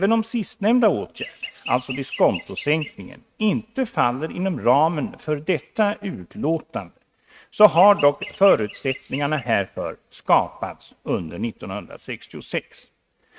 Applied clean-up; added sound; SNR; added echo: neural mask model RNNoise.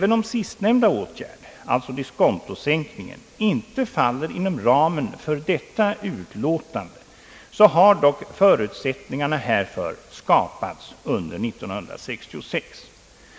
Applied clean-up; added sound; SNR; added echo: none; none; none; none.